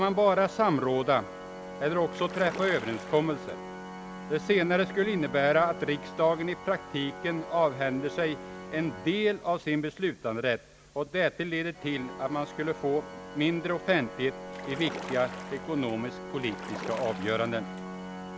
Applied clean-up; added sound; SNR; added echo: none; Splash, splatter + Organ; 12 dB; none.